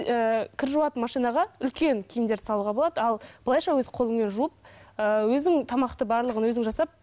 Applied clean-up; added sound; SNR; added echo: none; none; none; none.